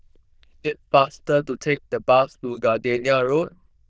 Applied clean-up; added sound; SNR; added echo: neural diffusion model UNIVERSE++.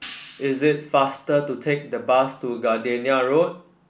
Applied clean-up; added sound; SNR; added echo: none; Hi-hat; 17 dB; none.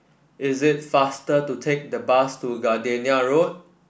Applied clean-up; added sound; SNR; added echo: none; none; none; none.